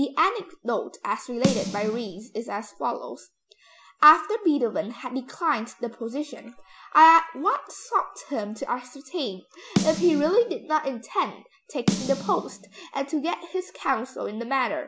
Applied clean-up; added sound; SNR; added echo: none; Snare drum; 7 dB; none.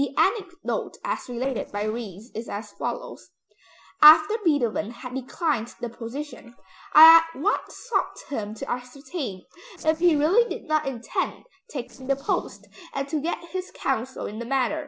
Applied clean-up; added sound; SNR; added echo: neural separator model SepFormer DNS4.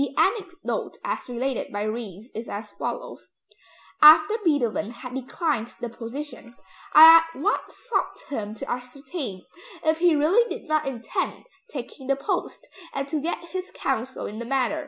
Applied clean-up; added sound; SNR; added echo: none; none; none; none.